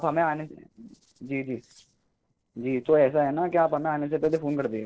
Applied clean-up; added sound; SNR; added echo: neural separator model SepFormer DNS4.